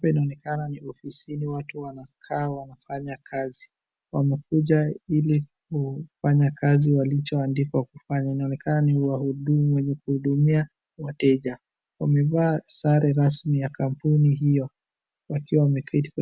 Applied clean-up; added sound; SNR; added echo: none; none; none; none.